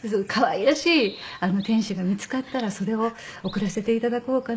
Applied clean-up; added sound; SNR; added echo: neural mask model Resemble Enhance denoiser.